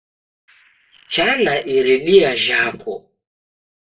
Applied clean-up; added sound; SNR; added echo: neural separator model SepFormer DNS4.